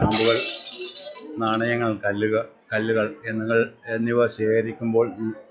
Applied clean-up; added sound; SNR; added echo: classical method log-MMSE.